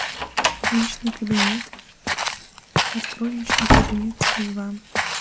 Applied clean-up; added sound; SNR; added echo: none; Slam + Walk, footsteps; -5 dB; none.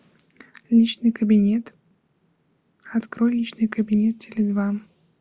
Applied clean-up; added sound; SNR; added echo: none; none; none; none.